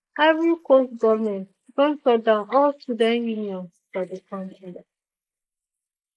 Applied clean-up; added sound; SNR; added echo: neural mask model Resemble Enhance denoiser.